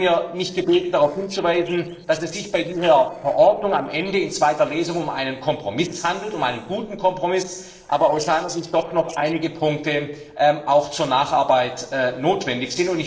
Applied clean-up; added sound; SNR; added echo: neural separator model SepFormer DNS4.